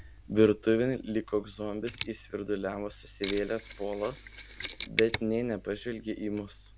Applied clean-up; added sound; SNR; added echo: none; Mechanisms; 12 dB; none.